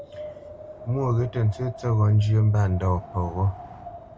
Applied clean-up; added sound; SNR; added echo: none; Wind; 16 dB; none.